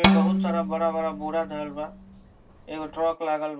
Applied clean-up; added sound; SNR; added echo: none; Bowed string instrument; -2 dB; reverberation time 0.2 s.